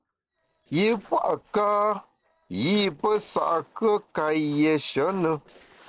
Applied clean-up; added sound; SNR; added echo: neural separator model SepFormer DNS4.